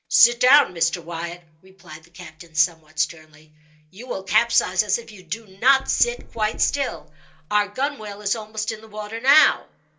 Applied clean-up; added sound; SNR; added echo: none; Knock; 14 dB; reverberation time 0.2 s.